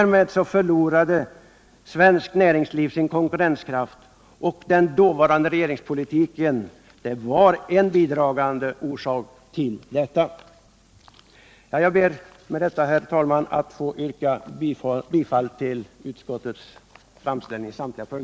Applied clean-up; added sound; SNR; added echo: none; none; none; none.